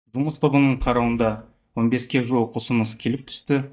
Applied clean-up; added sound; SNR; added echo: neural mask model DeepFilterNet 3.